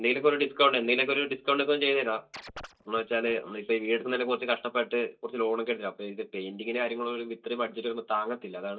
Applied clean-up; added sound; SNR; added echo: neural mask model DeepFilterNet 3.